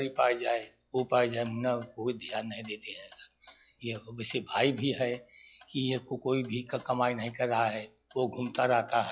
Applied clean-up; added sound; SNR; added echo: classical method log-MMSE.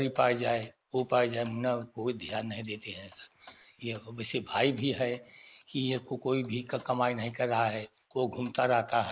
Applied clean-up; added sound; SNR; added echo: neural mask model Resemble Enhance denoiser.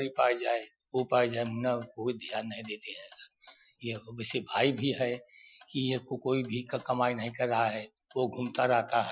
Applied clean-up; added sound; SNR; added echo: classical method Wiener filter.